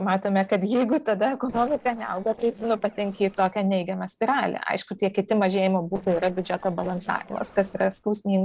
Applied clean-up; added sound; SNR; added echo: neural separator model SepFormer DNS4.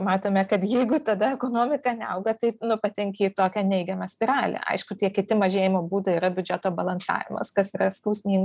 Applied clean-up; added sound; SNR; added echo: none; none; none; none.